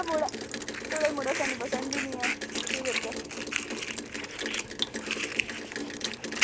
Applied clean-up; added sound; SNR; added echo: none; Fire + Rain; -5 dB; none.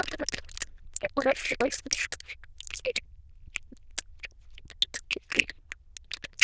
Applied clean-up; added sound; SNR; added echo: neural diffusion model UNIVERSE++.